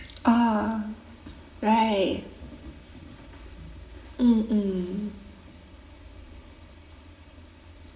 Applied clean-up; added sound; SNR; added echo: none; none; none; reverberation time 1.1 s.